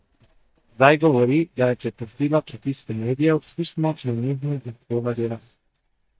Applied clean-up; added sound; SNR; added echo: neural mask model DeepFilterNet 3.